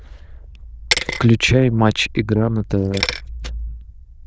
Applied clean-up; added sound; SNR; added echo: neural diffusion model UNIVERSE++.